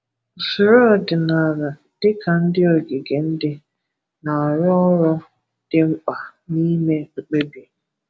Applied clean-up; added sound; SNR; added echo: none; none; none; none.